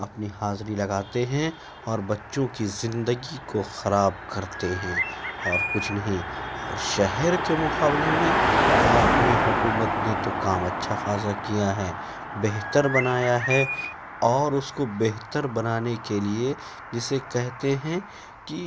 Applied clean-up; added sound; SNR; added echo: none; Car passing by + Bird; 1 dB; none.